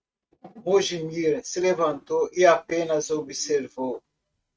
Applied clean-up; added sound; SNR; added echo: neural mask model RNNoise.